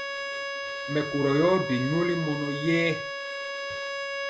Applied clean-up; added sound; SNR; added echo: none; Bowed string instrument; 5 dB; none.